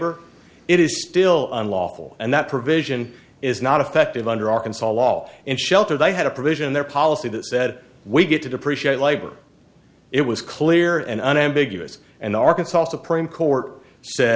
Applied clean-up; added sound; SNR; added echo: none; none; none; none.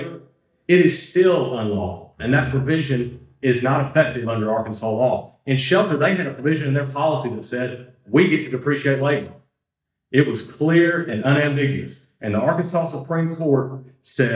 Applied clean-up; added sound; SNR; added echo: neural mask model DeepFilterNet 3.